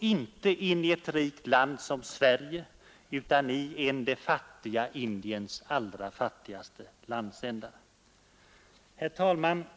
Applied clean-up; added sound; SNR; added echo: none; none; none; none.